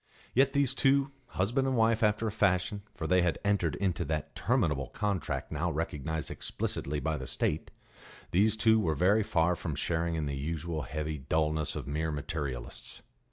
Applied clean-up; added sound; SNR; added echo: none; none; none; none.